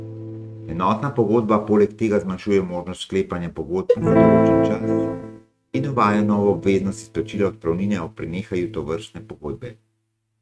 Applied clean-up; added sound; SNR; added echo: neural mask model RNNoise.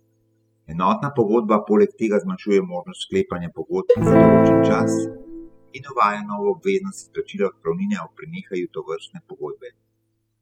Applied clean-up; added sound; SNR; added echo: classical method spectral subtraction.